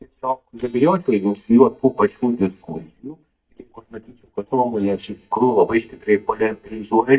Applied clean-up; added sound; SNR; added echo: neural mask model DeepFilterNet 3.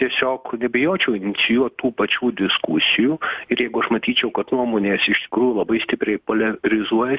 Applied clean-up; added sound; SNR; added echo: none; none; none; none.